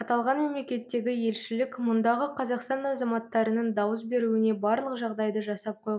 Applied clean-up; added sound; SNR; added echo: none; none; none; none.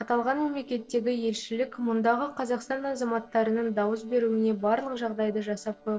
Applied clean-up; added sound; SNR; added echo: neural separator model SepFormer DNS4.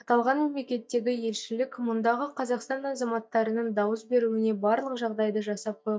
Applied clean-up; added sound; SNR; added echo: neural mask model DeepFilterNet 3.